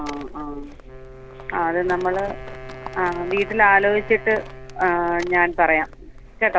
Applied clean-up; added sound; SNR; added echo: none; Wind instrument, woodwind instrument + Livestock, farm animals, working animals; 14 dB; none.